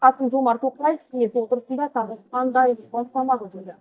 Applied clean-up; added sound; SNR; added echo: neural mask model DeepFilterNet 3.